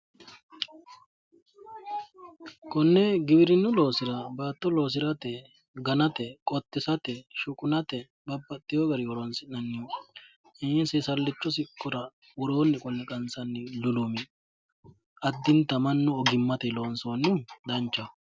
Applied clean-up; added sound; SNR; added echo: none; none; none; none.